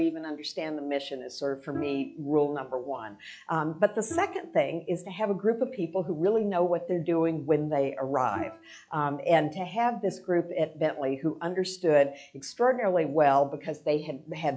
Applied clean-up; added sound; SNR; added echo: classical method log-MMSE.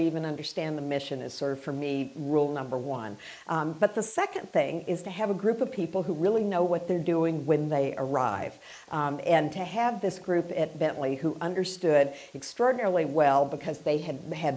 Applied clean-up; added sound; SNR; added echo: neural mask model Resemble Enhance denoiser.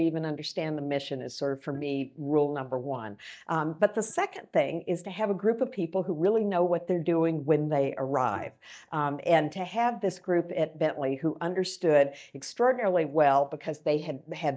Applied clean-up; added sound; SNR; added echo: neural mask model DeepFilterNet 3.